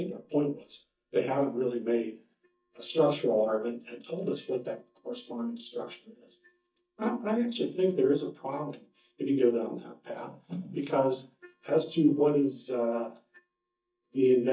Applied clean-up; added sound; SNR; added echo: neural mask model DeepFilterNet 3.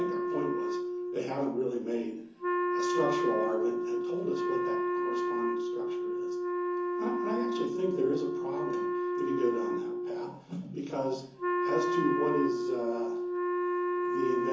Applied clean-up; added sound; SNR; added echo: none; Wind instrument, woodwind instrument; -3 dB; reverberation time 0.9 s.